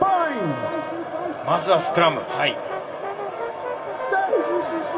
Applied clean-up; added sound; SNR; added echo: none; Brass instrument; 9 dB; reverberation time 1.7 s.